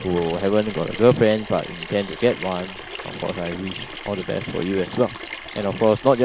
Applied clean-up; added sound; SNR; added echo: none; Sink (filling or washing) / Water tap, faucet; 12 dB; none.